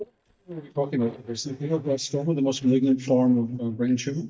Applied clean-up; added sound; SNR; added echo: neural mask model DeepFilterNet 3.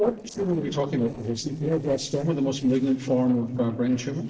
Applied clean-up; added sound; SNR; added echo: neural separator model SepFormer DNS4.